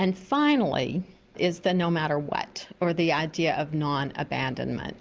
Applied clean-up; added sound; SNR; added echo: none; none; none; none.